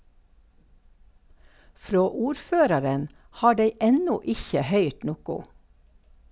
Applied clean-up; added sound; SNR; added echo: none; none; none; none.